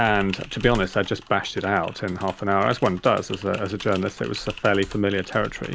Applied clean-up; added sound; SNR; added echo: none; Typing; 15 dB; none.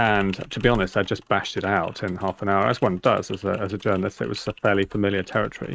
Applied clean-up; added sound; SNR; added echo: neural mask model RNNoise.